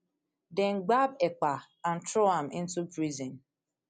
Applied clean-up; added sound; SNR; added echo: none; none; none; none.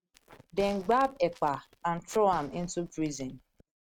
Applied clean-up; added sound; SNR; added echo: neural mask model RNNoise.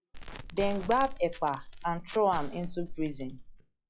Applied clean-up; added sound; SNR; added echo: classical method log-MMSE.